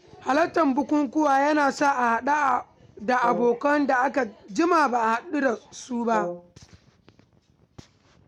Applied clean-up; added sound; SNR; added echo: none; Brass instrument; 14 dB; none.